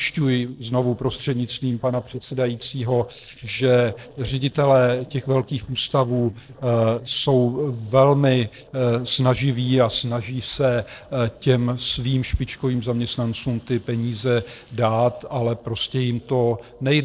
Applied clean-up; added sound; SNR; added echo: neural separator model SepFormer DNS4.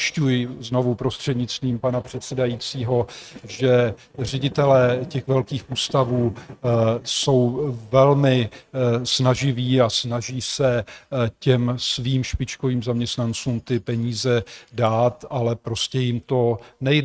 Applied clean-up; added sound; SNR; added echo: neural mask model RNNoise.